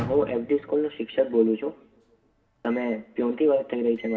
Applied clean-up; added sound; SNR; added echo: none; Microwave oven; 18 dB; reverberation time 0.9 s.